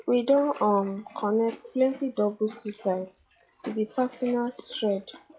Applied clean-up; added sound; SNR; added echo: classical method log-MMSE.